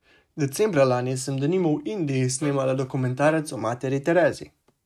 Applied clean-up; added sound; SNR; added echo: neural mask model RNNoise.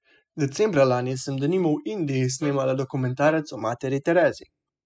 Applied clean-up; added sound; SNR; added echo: classical method spectral subtraction.